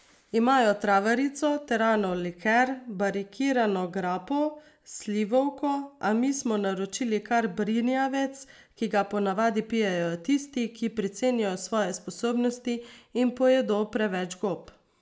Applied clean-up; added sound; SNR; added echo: none; none; none; none.